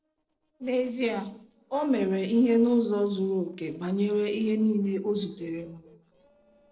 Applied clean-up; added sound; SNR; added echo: neural separator model SepFormer DNS4.